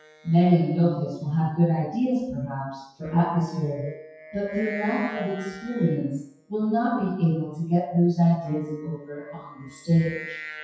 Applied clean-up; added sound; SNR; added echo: classical method WPE with log-MMSE.